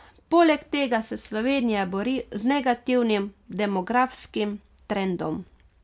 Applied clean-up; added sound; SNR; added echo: none; none; none; none.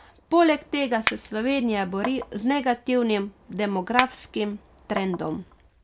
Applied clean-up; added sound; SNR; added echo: none; Chink, clink; 11 dB; none.